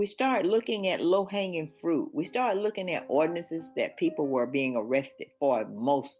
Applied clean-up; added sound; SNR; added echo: none; none; none; none.